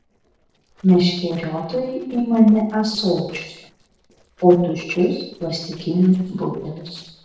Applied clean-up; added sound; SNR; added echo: neural separator model SepFormer DNS4.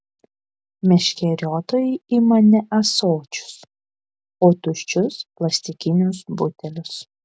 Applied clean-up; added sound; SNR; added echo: none; none; none; none.